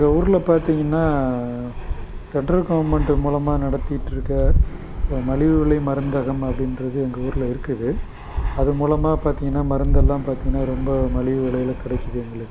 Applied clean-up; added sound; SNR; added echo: none; Fixed-wing aircraft, airplane; 2 dB; none.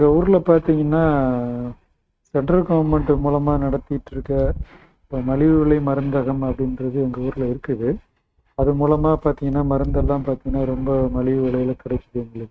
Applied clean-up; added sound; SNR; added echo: neural mask model RNNoise.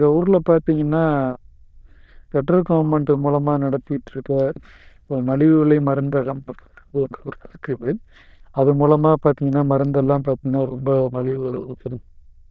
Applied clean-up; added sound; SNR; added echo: neural diffusion model UNIVERSE++.